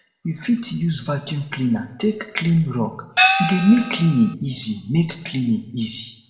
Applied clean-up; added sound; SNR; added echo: none; Gong; 0 dB; reverberation time 0.7 s.